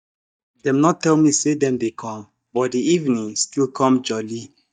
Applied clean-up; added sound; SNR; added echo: neural mask model DeepFilterNet 3.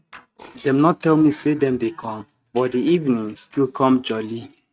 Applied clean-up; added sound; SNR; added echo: neural mask model RNNoise.